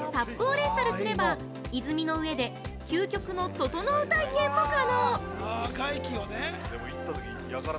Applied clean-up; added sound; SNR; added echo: none; none; none; none.